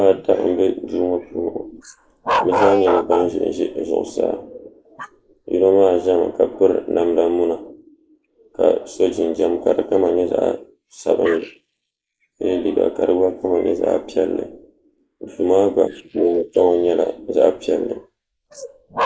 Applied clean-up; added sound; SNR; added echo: neural mask model Resemble Enhance denoiser.